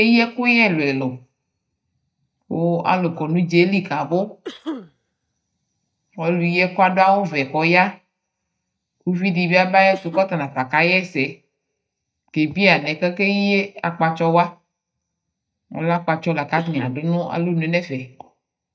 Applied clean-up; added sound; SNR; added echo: neural mask model DeepFilterNet 3.